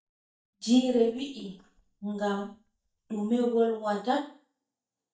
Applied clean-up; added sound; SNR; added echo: neural mask model DeepFilterNet 3.